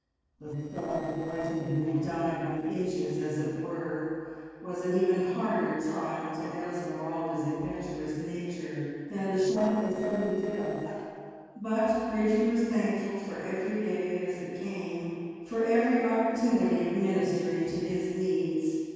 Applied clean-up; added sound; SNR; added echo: neural separator model SepFormer DNS4.